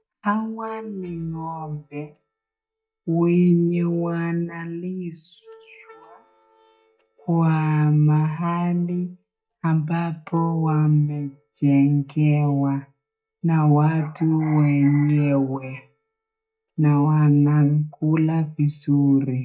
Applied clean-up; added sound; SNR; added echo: neural mask model DeepFilterNet 3.